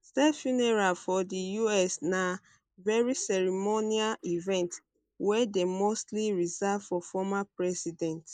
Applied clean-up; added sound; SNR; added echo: neural mask model Resemble Enhance denoiser.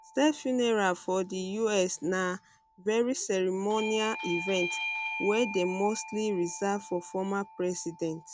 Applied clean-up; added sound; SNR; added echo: none; Bell / Doorbell; 11 dB; none.